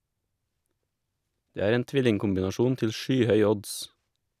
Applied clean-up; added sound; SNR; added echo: none; none; none; none.